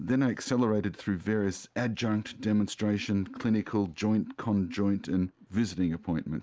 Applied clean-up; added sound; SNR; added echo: none; none; none; none.